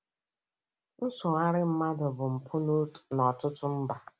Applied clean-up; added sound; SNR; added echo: none; none; none; none.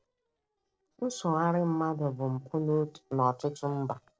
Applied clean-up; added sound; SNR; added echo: neural separator model SepFormer DNS4.